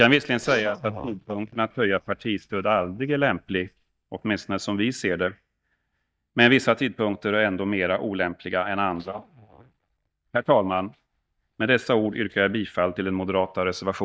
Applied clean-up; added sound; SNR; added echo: neural mask model DeepFilterNet 3.